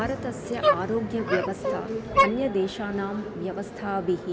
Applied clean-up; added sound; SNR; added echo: none; Dog; 1 dB; none.